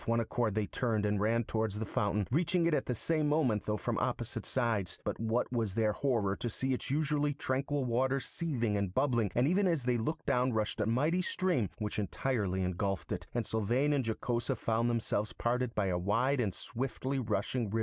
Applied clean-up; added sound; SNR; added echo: none; none; none; none.